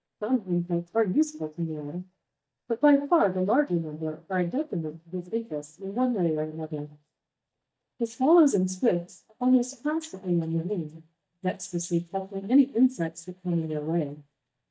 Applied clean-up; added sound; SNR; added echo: neural mask model DeepFilterNet 3.